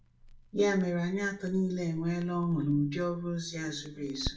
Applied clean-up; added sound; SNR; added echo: none; Crackle; 17 dB; reverberation time 0.3 s.